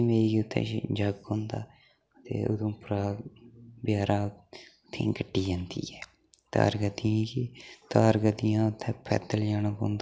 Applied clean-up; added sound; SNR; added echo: none; none; none; none.